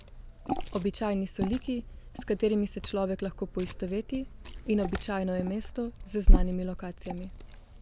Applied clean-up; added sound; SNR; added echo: none; Liquid; -2 dB; none.